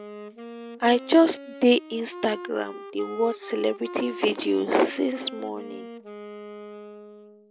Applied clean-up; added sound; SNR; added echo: none; Wind instrument, woodwind instrument; 14 dB; none.